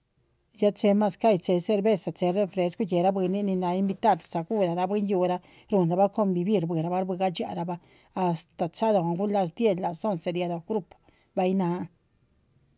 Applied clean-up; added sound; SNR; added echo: none; none; none; none.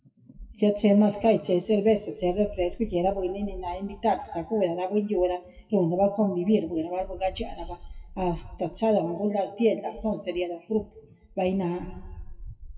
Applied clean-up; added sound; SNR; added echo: classical method WPE with log-MMSE.